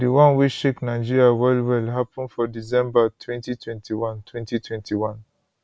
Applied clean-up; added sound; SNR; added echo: none; none; none; none.